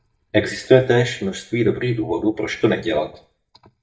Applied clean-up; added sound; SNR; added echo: neural mask model DeepFilterNet 3.